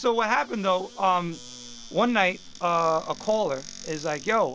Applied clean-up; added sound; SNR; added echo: none; Squeak / Cupboard open or close; 20 dB; none.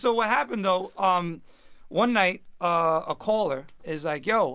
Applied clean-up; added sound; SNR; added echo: none; none; none; none.